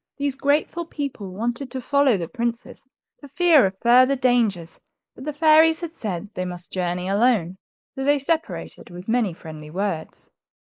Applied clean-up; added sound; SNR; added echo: neural mask model Resemble Enhance denoiser.